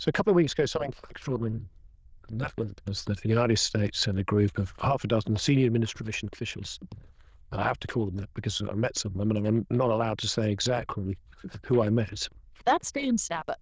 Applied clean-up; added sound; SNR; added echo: neural diffusion model UNIVERSE++.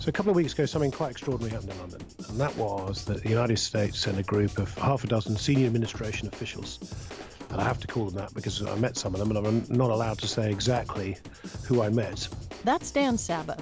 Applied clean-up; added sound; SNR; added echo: none; Drum / Drum kit; 12 dB; none.